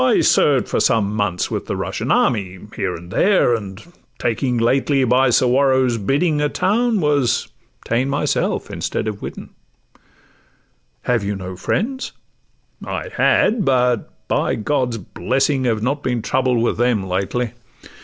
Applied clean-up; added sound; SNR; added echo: none; none; none; none.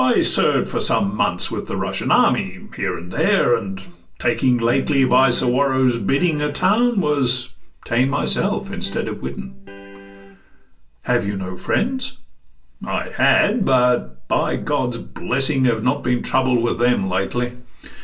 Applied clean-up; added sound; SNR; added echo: none; Electric guitar; 15 dB; reverberation time 0.3 s.